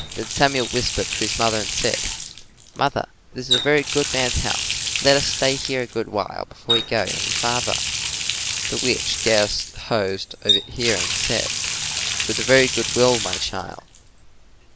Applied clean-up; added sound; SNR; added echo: none; Water tap, faucet; 2 dB; none.